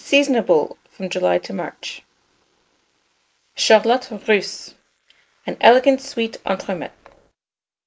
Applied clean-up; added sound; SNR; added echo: neural mask model Resemble Enhance denoiser.